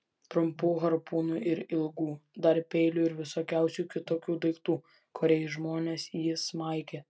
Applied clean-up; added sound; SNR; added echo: none; none; none; none.